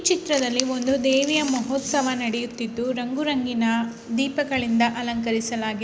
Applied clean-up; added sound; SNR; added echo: none; none; none; none.